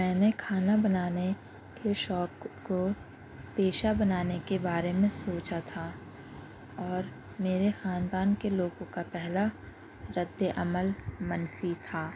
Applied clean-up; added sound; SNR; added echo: none; none; none; none.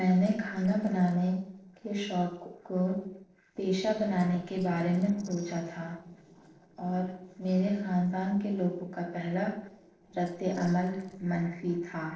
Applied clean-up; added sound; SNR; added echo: neural separator model SepFormer DNS4.